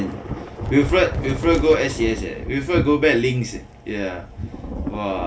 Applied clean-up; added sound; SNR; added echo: none; Thunder / Rain; 9 dB; reverberation time 0.2 s.